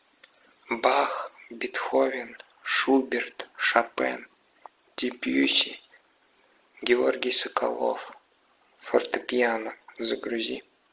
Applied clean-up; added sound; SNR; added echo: none; none; none; none.